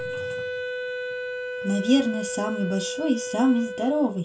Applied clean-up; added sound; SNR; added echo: none; Wind instrument, woodwind instrument; 6 dB; reverberation time 0.2 s.